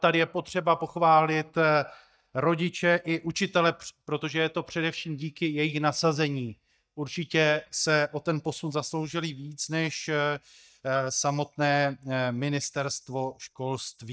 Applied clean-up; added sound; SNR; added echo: neural mask model DeepFilterNet 3.